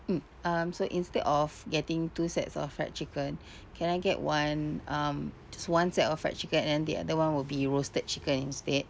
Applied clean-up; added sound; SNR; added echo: none; none; none; none.